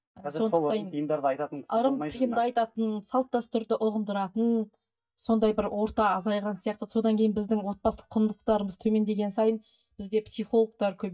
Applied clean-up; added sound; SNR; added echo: neural mask model DeepFilterNet 3.